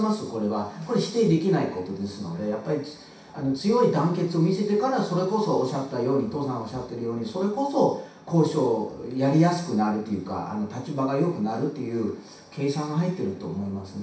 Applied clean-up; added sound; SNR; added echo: none; none; none; reverberation time 0.6 s.